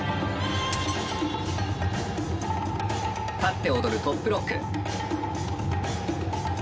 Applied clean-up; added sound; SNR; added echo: none; Shatter; 18 dB; none.